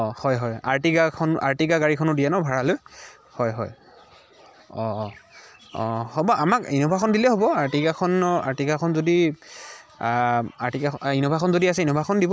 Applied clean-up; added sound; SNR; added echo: none; none; none; none.